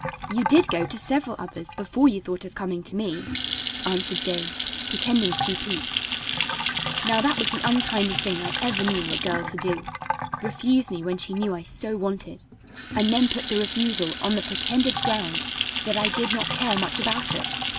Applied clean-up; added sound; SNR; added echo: none; Sink (filling or washing) / Water tap, faucet / Splash, splatter; 3 dB; none.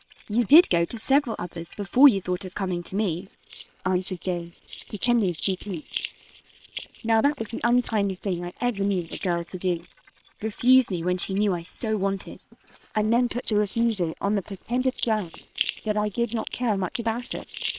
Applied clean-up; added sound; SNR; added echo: neural separator model SepFormer WHAM!.